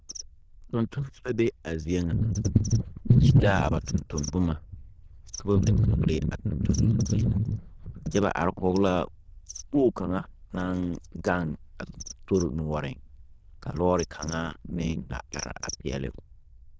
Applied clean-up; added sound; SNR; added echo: neural diffusion model UNIVERSE++.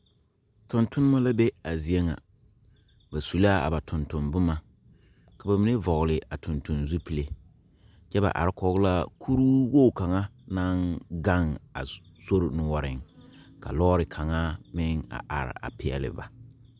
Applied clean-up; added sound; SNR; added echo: none; none; none; none.